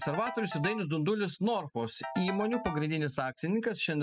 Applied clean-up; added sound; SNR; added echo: classical method spectral subtraction.